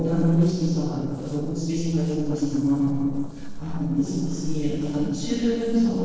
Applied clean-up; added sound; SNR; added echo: neural separator model SepFormer DNS4.